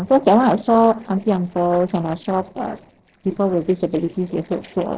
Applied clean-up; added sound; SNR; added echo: neural separator model SepFormer DNS4.